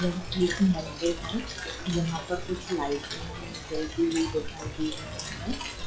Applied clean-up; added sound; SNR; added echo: classical method log-MMSE.